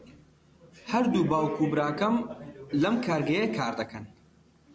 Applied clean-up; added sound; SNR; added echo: none; none; none; none.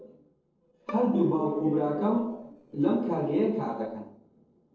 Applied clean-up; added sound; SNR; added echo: neural separator model SepFormer DNS4.